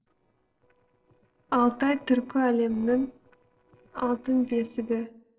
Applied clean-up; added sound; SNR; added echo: neural separator model SepFormer DNS4.